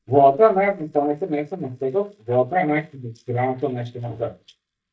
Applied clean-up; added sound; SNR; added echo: neural mask model DeepFilterNet 3.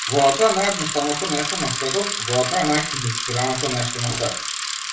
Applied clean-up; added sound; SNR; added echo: none; Bicycle; 3 dB; reverberation time 0.3 s.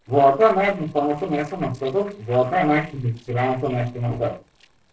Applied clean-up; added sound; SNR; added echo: neural separator model SepFormer DNS4.